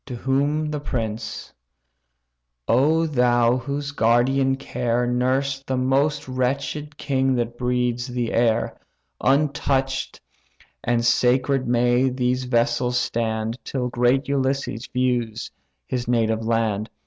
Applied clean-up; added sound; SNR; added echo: none; none; none; none.